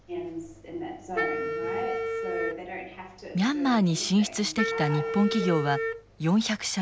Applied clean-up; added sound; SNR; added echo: none; Wind instrument, woodwind instrument; 4 dB; none.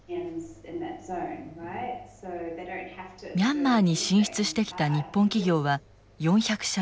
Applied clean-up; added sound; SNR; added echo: none; none; none; none.